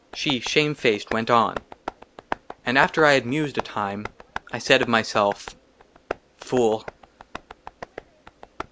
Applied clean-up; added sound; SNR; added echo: none; Tap; 13 dB; none.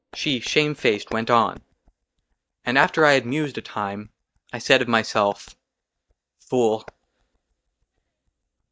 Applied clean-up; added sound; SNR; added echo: neural mask model DeepFilterNet 3.